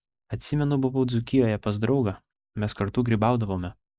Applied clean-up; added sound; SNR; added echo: neural mask model Resemble Enhance denoiser.